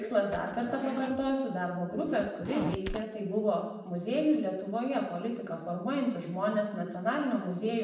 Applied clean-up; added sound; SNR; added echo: none; Zipper (clothing); 10 dB; reverberation time 0.9 s.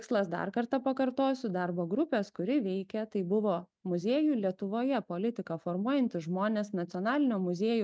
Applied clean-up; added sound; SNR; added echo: none; none; none; none.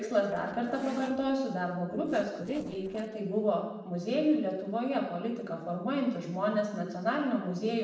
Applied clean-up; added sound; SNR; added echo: neural separator model SepFormer DNS4.